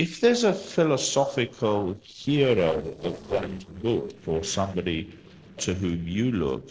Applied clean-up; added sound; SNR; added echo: neural separator model SepFormer DNS4.